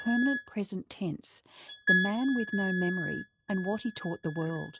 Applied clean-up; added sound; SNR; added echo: neural mask model RNNoise.